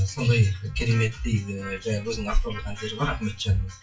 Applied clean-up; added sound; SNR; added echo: classical method WPE with log-MMSE.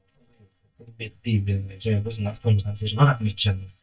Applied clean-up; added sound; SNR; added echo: neural mask model DeepFilterNet 3.